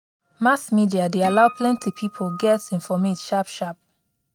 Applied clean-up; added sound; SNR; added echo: neural mask model RNNoise.